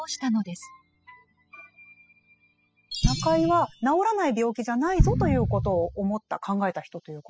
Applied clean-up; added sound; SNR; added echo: classical method spectral subtraction.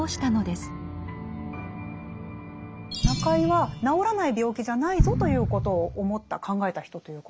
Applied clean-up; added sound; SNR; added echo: none; Explosion; 1 dB; none.